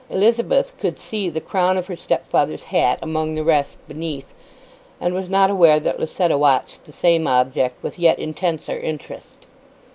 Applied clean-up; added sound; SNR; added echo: none; none; none; none.